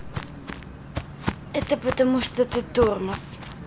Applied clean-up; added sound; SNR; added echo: none; Walk, footsteps; 8 dB; none.